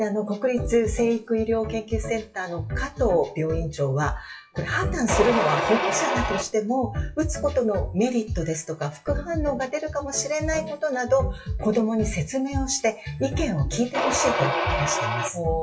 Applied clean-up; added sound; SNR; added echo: classical method WPE with log-MMSE.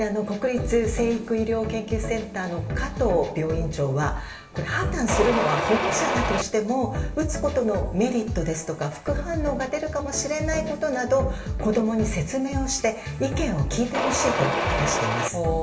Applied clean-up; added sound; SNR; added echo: none; Mechanisms; 0 dB; reverberation time 1.3 s.